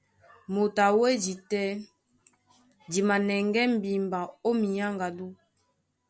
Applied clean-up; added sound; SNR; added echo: none; none; none; none.